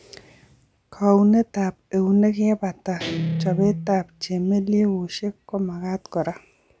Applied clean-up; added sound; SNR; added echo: none; Guitar; 8 dB; none.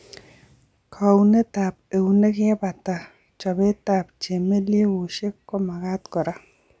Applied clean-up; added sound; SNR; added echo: none; none; none; none.